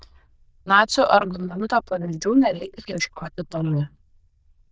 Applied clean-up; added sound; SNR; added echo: neural diffusion model UNIVERSE++.